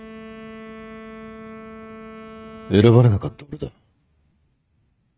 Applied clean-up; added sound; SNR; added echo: neural mask model RNNoise.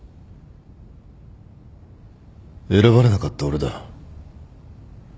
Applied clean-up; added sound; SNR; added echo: none; none; none; none.